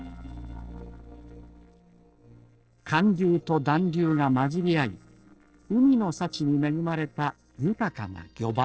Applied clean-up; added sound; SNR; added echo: neural separator model SepFormer DNS4.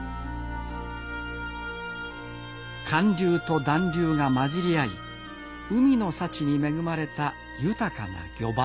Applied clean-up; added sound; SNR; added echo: none; none; none; none.